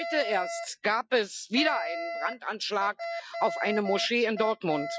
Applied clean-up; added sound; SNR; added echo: classical method Wiener filter.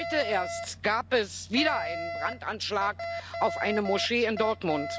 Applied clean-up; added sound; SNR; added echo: none; Alarm; 7 dB; none.